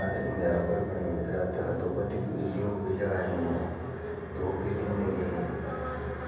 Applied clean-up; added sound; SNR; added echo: none; Chink, clink; 17 dB; reverberation time 1.1 s.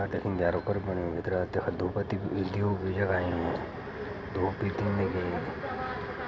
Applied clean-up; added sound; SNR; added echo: none; none; none; none.